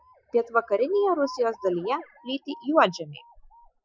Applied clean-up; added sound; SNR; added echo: classical method Wiener filter.